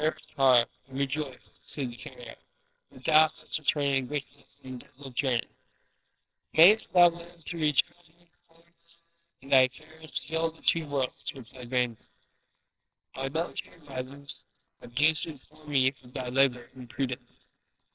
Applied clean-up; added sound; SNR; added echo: neural separator model SepFormer WHAMR!.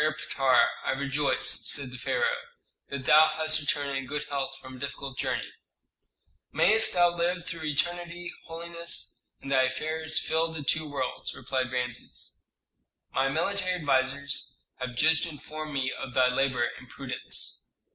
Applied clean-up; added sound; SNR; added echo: none; none; none; none.